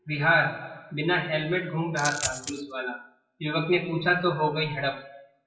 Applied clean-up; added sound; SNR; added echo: classical method WPE with log-MMSE.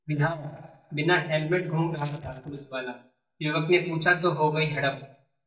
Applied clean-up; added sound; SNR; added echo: neural mask model DeepFilterNet 3.